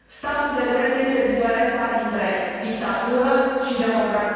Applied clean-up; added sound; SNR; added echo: none; none; none; reverberation time 2.1 s.